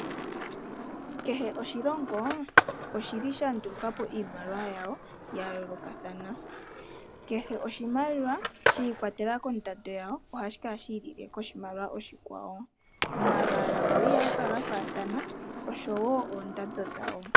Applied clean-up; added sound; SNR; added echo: none; Skateboard; -2 dB; none.